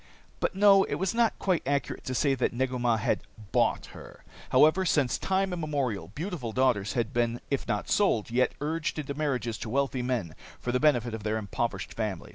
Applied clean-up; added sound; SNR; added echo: none; none; none; none.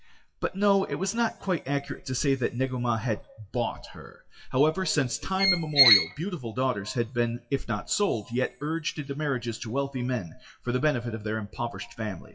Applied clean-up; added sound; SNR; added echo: classical method WPE with log-MMSE.